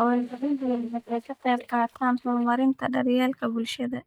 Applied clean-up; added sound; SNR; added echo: neural mask model DeepFilterNet 3.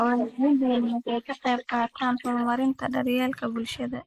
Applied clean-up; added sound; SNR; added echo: neural mask model Resemble Enhance denoiser.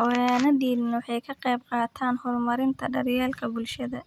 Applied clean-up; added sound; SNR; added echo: none; none; none; none.